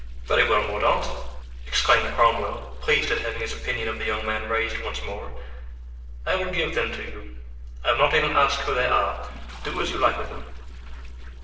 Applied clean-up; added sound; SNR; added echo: neural separator model SepFormer DNS4.